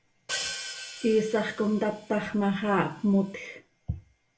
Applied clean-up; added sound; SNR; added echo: none; Hi-hat; 11 dB; reverberation time 0.2 s.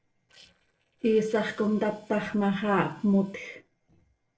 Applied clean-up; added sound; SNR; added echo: neural separator model SepFormer DNS4.